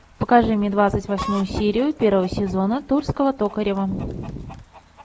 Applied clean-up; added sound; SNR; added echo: none; Chicken, rooster; 19 dB; none.